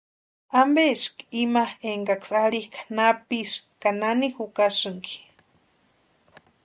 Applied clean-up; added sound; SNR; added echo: none; none; none; none.